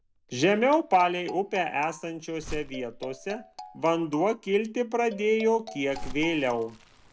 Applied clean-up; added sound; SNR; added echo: none; Crumpling, crinkling + Marimba, xylophone; 15 dB; none.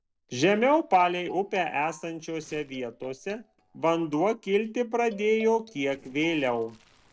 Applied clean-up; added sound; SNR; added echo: neural separator model SepFormer DNS4.